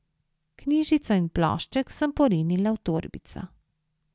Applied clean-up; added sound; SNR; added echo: none; none; none; none.